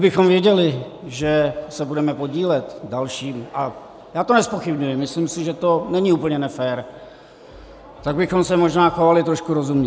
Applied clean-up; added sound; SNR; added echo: none; none; none; none.